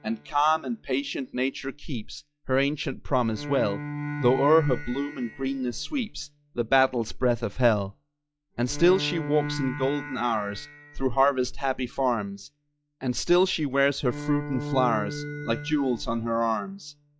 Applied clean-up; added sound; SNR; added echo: classical method log-MMSE.